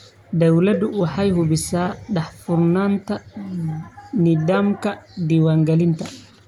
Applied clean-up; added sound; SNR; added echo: none; Cowbell; 18 dB; none.